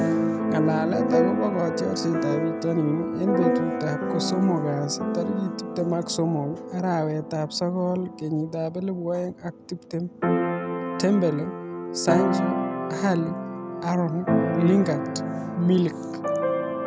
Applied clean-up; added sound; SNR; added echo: none; Keyboard (musical); 1 dB; none.